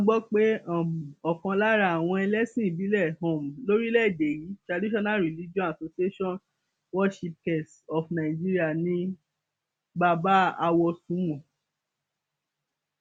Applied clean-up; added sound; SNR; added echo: none; none; none; none.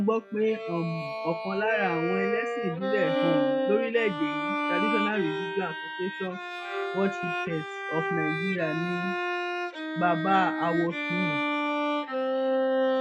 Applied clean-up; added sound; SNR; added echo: classical method log-MMSE.